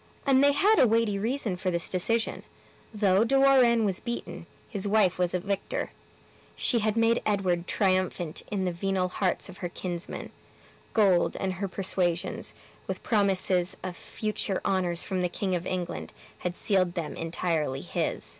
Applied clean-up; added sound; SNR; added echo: none; none; none; none.